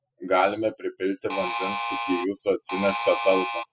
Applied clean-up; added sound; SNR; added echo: classical method spectral subtraction.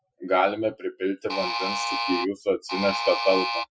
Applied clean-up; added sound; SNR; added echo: classical method Wiener filter.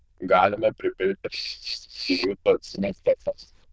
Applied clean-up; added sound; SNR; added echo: neural diffusion model UNIVERSE++.